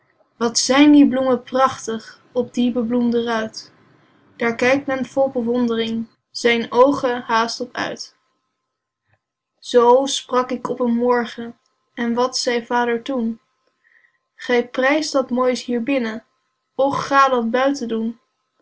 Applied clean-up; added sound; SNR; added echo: none; none; none; none.